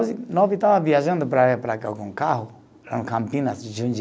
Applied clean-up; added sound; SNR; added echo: none; none; none; none.